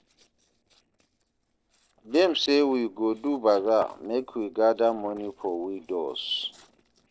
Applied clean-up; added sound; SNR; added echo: neural separator model SepFormer DNS4.